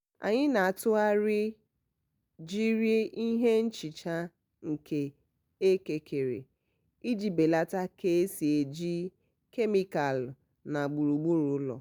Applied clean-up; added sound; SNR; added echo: none; none; none; none.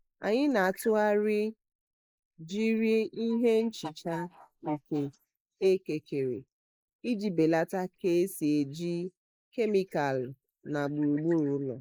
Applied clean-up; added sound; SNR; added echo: neural mask model Resemble Enhance denoiser.